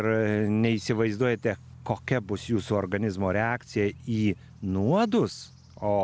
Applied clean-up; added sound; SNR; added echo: none; none; none; none.